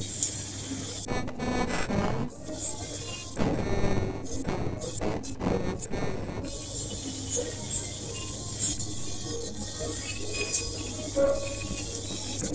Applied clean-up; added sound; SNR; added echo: neural separator model SepFormer DNS4.